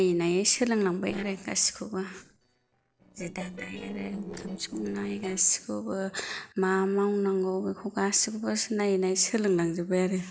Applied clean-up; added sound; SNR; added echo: neural separator model SepFormer DNS4.